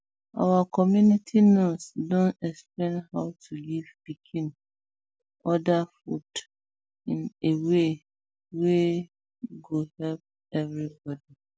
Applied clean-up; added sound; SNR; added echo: none; none; none; none.